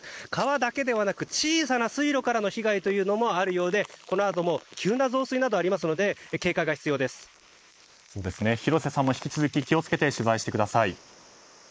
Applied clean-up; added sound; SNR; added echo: neural mask model Resemble Enhance denoiser.